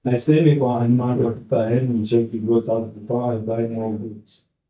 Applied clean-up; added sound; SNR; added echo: neural mask model DeepFilterNet 3.